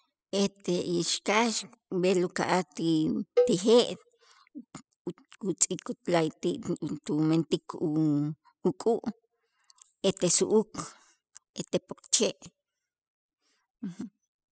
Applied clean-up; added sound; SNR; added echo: classical method spectral subtraction.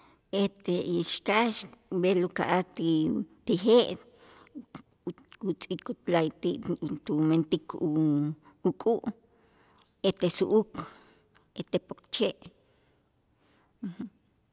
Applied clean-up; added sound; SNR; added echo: none; none; none; none.